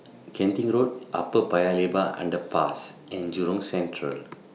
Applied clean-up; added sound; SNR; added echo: none; none; none; none.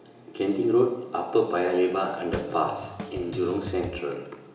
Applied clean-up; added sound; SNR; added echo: none; Drum kit; 11 dB; reverberation time 1.1 s.